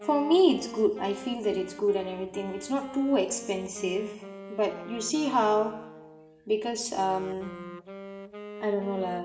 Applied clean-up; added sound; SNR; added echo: none; Wind instrument, woodwind instrument; 15 dB; reverberation time 0.9 s.